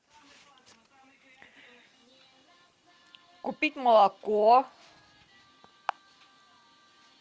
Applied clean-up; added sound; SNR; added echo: none; none; none; none.